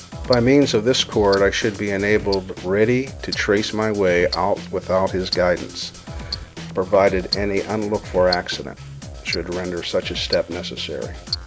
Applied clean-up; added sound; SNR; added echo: none; Tick-tock + Drum kit; 12 dB; none.